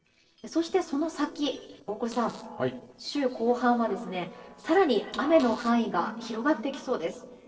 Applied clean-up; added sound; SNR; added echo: neural separator model SepFormer DNS4.